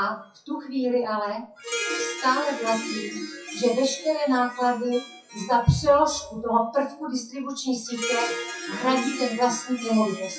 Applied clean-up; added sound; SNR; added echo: classical method WPE with log-MMSE.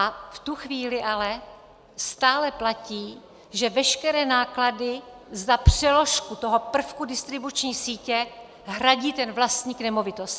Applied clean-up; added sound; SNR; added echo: none; none; none; none.